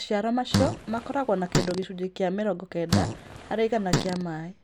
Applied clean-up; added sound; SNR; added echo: none; Fart; 1 dB; none.